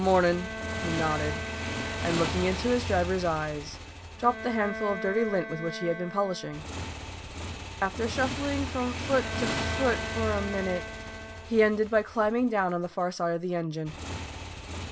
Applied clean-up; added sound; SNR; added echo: none; Bowed string instrument + Motorcycle / Engine; 6 dB; none.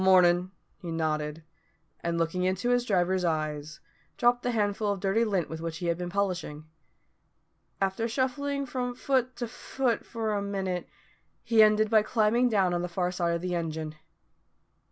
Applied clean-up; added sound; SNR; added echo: none; none; none; none.